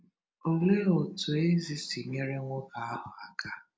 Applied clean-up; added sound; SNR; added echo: none; none; none; none.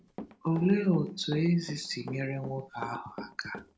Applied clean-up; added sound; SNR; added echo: none; Run; 15 dB; none.